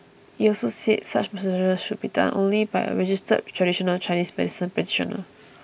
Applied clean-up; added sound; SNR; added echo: none; none; none; none.